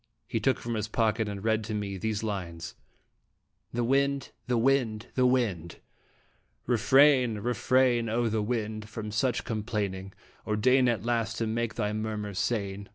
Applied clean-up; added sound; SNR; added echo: none; none; none; none.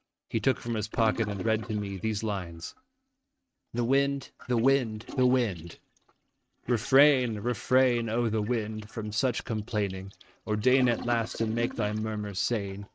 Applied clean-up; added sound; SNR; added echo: neural mask model RNNoise.